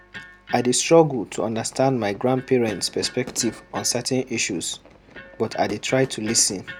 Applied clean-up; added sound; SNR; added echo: none; Electric guitar + Fireworks; 18 dB; none.